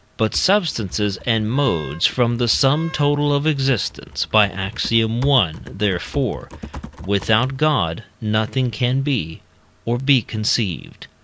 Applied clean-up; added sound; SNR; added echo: none; Typing + Wind instrument, woodwind instrument; 19 dB; none.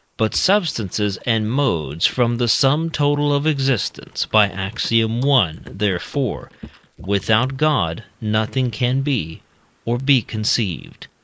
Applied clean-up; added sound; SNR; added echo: neural mask model Resemble Enhance denoiser.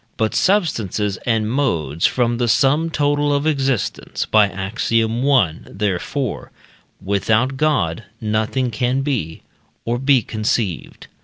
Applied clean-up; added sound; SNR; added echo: none; none; none; none.